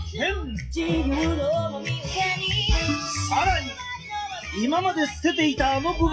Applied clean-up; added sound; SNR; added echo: classical method WPE with log-MMSE.